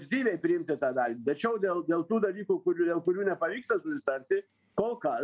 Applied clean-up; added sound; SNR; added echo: none; none; none; none.